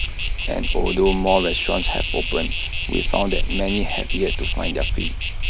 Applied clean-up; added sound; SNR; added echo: none; Insect; -2 dB; none.